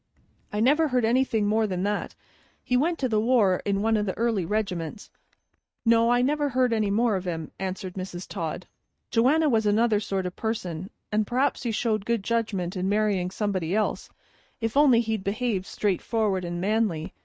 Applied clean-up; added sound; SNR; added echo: neural mask model RNNoise.